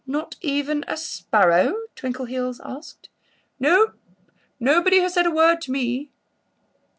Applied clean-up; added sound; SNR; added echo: none; none; none; none.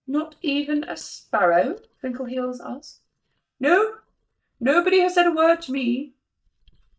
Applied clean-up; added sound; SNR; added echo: neural mask model DeepFilterNet 3.